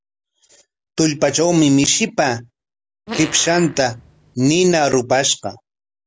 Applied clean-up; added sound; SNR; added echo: none; Fart; 13 dB; none.